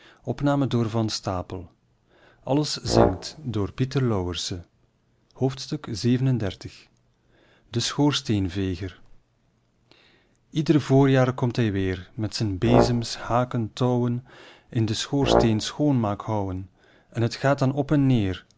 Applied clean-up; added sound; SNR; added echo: none; Brass instrument; 0 dB; none.